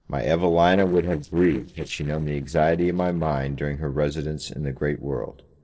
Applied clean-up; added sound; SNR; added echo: neural separator model SepFormer DNS4.